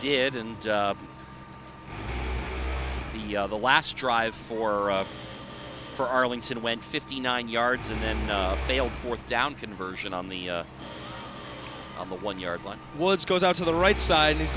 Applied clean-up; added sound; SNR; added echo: none; Mechanisms; 8 dB; none.